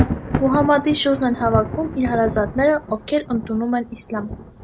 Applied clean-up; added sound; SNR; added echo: none; Thunder; 6 dB; none.